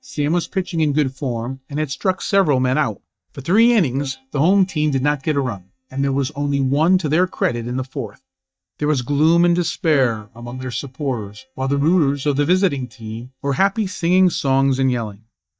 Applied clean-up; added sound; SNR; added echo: neural mask model DeepFilterNet 3.